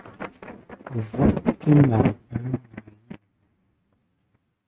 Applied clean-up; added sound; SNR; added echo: neural mask model RNNoise.